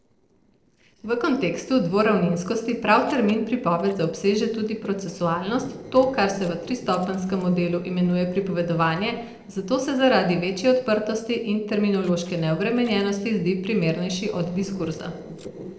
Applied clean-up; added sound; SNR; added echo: neural separator model SepFormer DNS4.